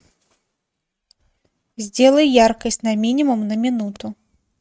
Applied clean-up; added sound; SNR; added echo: neural mask model RNNoise.